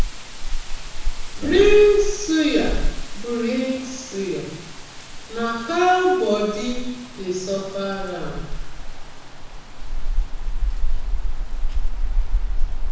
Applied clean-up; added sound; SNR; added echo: none; Rain; -1 dB; reverberation time 1.1 s.